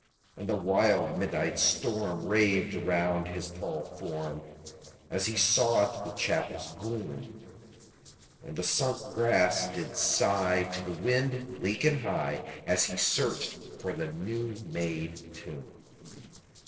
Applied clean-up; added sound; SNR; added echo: neural separator model SepFormer DNS4.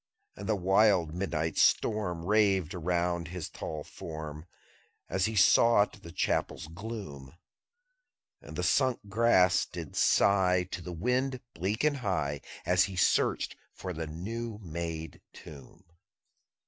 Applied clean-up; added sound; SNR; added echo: none; none; none; none.